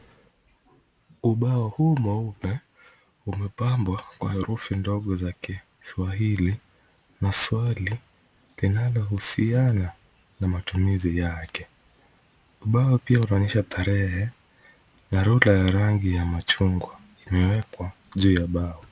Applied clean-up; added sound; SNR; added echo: none; none; none; none.